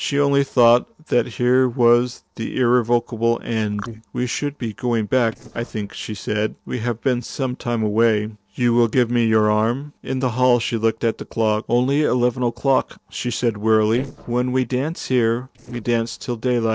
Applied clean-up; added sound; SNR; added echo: neural separator model SepFormer DNS4.